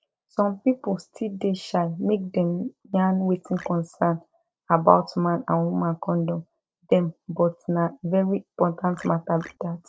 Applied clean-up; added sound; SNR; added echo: neural separator model SepFormer DNS4.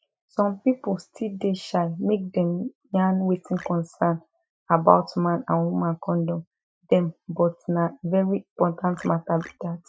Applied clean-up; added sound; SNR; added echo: classical method Wiener filter.